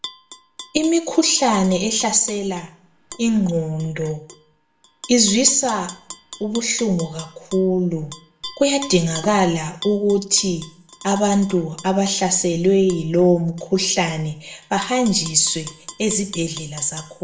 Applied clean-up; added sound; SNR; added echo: none; Tap / Glass; 19 dB; reverberation time 0.4 s.